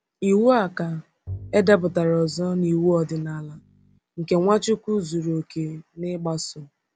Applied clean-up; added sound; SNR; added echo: none; Bowed string instrument; 19 dB; none.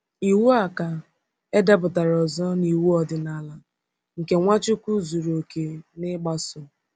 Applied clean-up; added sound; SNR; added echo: none; none; none; none.